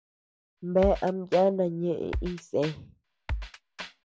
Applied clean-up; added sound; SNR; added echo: none; Drum kit; 9 dB; none.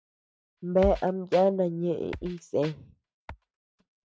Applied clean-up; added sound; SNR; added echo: neural mask model RNNoise.